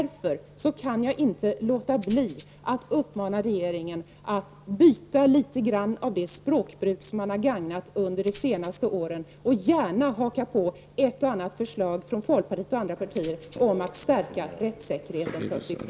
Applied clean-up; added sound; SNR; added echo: none; Rattle (instrument); 14 dB; none.